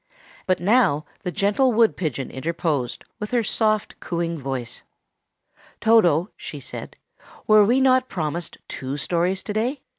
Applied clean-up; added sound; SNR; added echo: none; none; none; none.